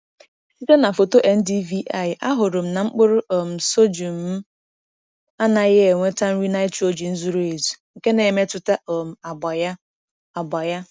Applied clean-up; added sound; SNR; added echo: none; none; none; none.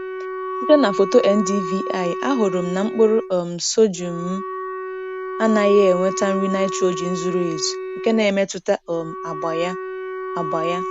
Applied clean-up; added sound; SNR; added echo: none; Wind instrument, woodwind instrument; 7 dB; none.